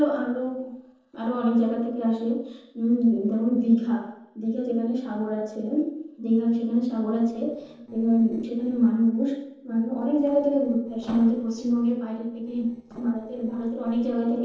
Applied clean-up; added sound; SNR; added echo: neural separator model SepFormer DNS4.